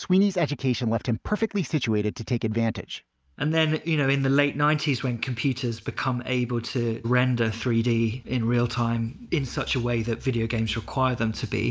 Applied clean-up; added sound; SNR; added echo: none; none; none; none.